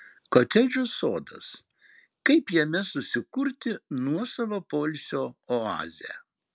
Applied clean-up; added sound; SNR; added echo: none; none; none; none.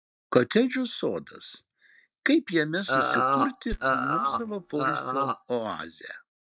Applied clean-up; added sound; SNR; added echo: neural mask model DeepFilterNet 3.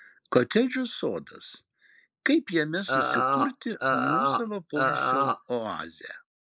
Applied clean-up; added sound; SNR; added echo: neural mask model Resemble Enhance denoiser.